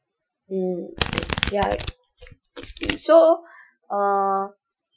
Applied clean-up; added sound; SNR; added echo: classical method Wiener filter.